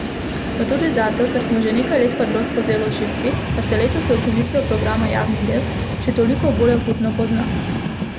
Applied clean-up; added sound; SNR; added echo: none; Train; 2 dB; none.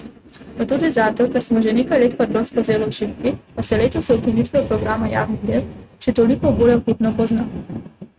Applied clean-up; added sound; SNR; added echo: neural mask model RNNoise.